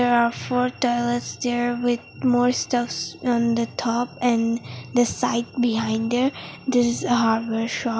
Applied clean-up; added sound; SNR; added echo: none; none; none; none.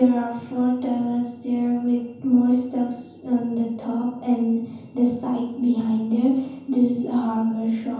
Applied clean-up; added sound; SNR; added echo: none; none; none; reverberation time 0.9 s.